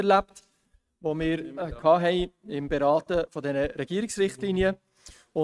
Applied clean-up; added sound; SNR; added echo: neural mask model RNNoise.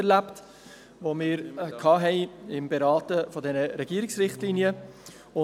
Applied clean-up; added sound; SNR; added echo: none; none; none; none.